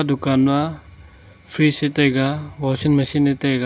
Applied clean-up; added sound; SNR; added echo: none; none; none; none.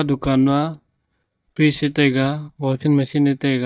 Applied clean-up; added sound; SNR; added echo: neural mask model DeepFilterNet 3.